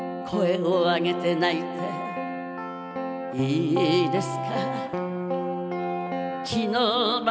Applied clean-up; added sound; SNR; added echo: none; none; none; none.